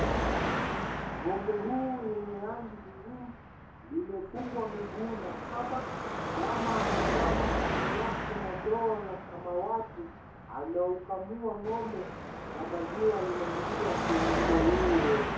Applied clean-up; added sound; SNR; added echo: none; Car passing by / Traffic noise, roadway noise / Engine; -1 dB; reverberation time 0.6 s.